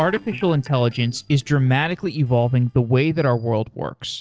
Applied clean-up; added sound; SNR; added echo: neural separator model SepFormer DNS4.